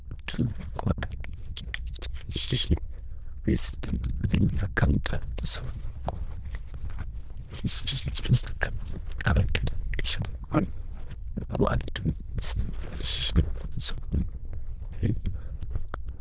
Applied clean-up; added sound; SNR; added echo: neural diffusion model UNIVERSE++.